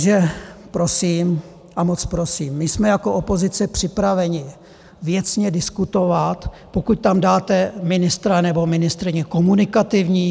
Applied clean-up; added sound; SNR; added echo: none; none; none; none.